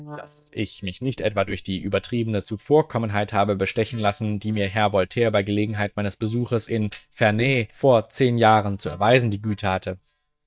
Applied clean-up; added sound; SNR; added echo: neural mask model DeepFilterNet 3.